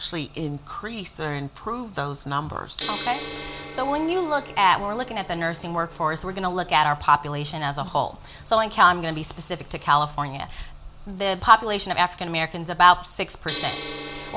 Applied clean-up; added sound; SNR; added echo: none; Gong; 16 dB; none.